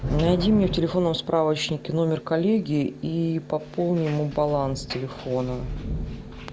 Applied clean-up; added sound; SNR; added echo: none; Thunder / Rain; 10 dB; none.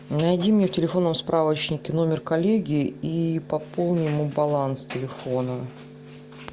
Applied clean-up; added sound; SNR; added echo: none; none; none; none.